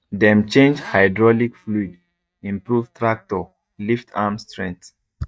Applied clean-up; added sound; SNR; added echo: neural mask model DeepFilterNet 3.